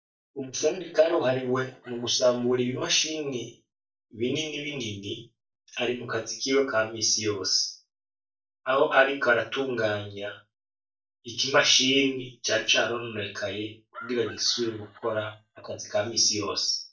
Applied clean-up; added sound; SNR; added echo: neural mask model DeepFilterNet 3.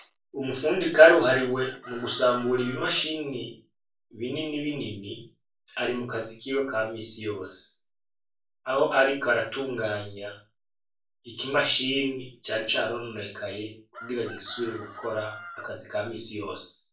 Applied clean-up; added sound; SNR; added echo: none; Chicken, rooster; 16 dB; reverberation time 0.3 s.